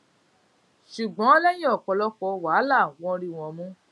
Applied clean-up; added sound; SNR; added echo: none; none; none; none.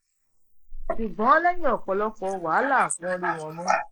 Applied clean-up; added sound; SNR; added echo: neural mask model Resemble Enhance denoiser.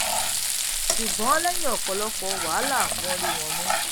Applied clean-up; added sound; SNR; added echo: none; Frying (food); -4 dB; none.